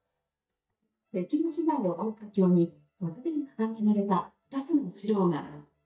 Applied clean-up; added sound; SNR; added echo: neural mask model DeepFilterNet 3.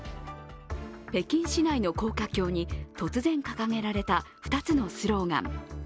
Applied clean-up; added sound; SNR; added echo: none; none; none; none.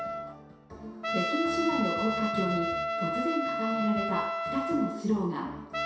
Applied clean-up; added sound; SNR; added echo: none; Trumpet; 1 dB; reverberation time 0.7 s.